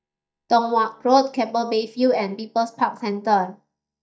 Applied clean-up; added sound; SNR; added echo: neural mask model DeepFilterNet 3.